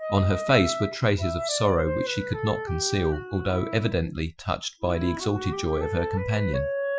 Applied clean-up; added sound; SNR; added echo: classical method Wiener filter.